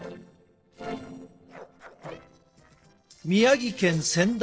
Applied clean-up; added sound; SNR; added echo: neural separator model SepFormer DNS4.